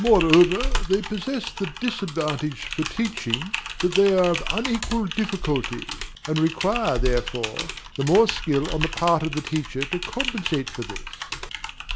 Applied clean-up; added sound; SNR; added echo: none; Typing; 6 dB; none.